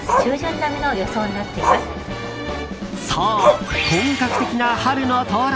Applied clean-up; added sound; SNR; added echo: none; Growling; 4 dB; none.